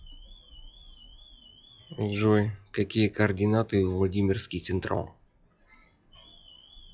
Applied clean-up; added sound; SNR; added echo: classical method log-MMSE.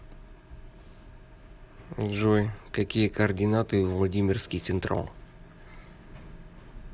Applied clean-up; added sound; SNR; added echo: none; none; none; none.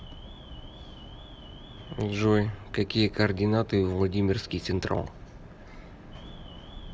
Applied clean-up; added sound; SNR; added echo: none; Alarm; 18 dB; none.